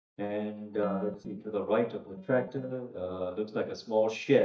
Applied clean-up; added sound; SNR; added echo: neural mask model DeepFilterNet 3.